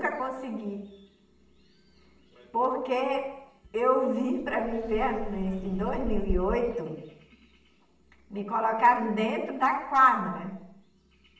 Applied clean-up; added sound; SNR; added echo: none; Insect; 5 dB; reverberation time 0.8 s.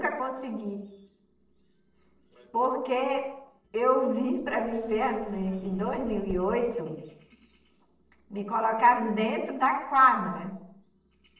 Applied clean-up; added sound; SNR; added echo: neural separator model SepFormer DNS4.